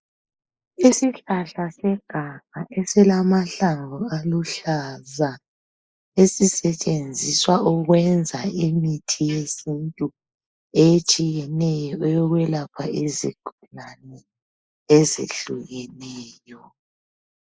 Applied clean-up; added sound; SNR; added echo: neural mask model Resemble Enhance denoiser.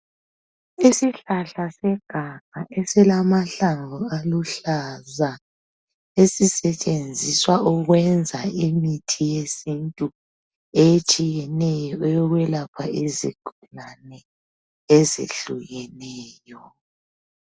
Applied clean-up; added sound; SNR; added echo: none; none; none; none.